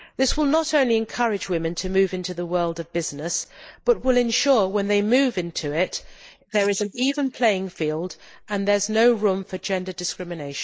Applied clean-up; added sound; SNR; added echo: neural mask model Resemble Enhance denoiser.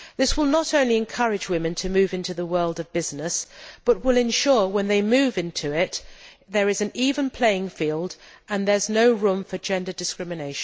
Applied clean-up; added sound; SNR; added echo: none; none; none; none.